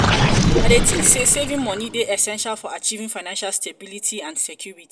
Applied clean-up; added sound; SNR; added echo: none; Gurgling; 0 dB; none.